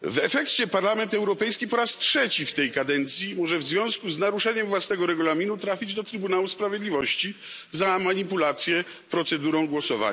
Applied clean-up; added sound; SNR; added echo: none; none; none; none.